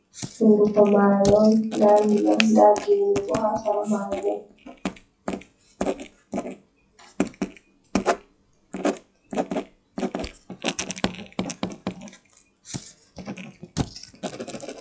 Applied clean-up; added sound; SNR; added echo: classical method WPE with log-MMSE.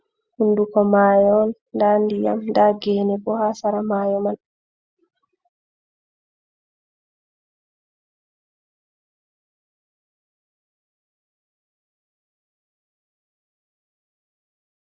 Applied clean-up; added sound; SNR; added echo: none; none; none; none.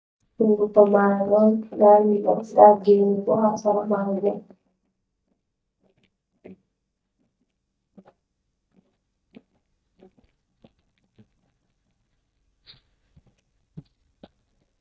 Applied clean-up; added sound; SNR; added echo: neural mask model DeepFilterNet 3.